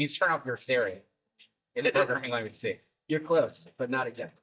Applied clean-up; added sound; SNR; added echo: neural mask model DeepFilterNet 3.